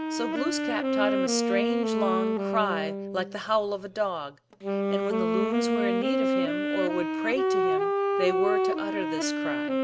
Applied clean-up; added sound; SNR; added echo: none; Wind instrument, woodwind instrument; -4 dB; none.